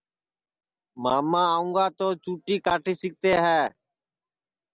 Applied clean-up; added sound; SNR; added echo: none; none; none; none.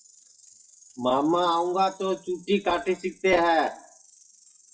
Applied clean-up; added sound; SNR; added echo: classical method WPE with log-MMSE.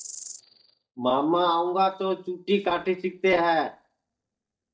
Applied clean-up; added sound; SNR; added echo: neural mask model DeepFilterNet 3.